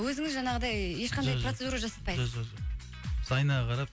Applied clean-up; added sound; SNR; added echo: none; none; none; none.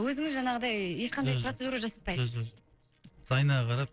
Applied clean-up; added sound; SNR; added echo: neural separator model SepFormer DNS4.